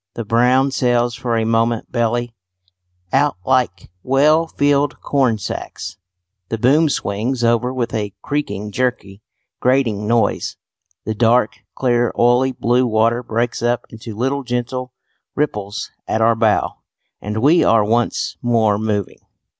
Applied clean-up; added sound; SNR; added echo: none; none; none; none.